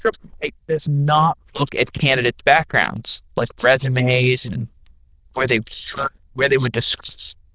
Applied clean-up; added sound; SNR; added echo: neural diffusion model UNIVERSE++.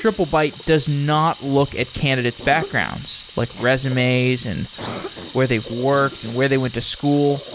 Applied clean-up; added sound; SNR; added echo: none; Cough + Sink (filling or washing) / Water tap, faucet; 16 dB; none.